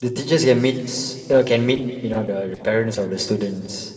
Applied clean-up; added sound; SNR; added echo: neural separator model SepFormer DNS4.